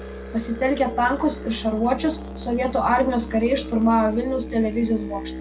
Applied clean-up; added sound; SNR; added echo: none; Musical instrument; 11 dB; none.